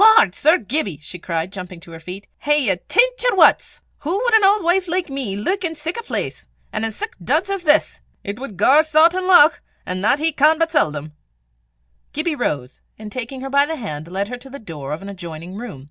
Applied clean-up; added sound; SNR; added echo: none; none; none; none.